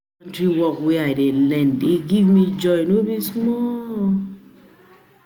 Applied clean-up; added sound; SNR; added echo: none; none; none; none.